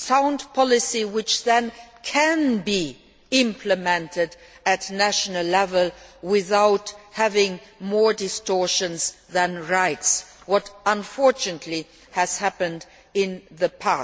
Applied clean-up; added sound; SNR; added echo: none; none; none; none.